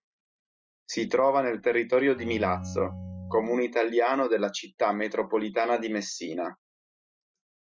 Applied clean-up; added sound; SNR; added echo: classical method Wiener filter.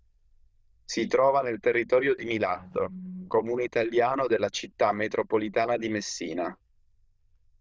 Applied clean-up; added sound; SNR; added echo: neural diffusion model UNIVERSE++.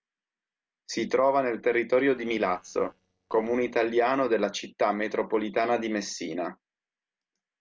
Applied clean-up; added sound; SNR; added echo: neural separator model SepFormer DNS4.